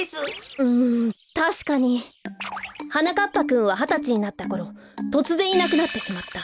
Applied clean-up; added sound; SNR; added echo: none; none; none; none.